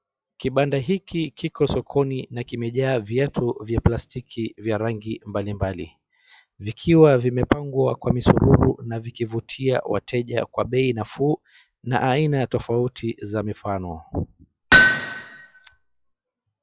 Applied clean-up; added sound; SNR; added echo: classical method log-MMSE.